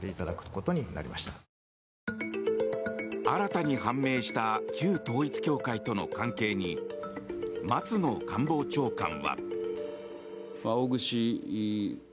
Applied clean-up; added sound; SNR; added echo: none; none; none; none.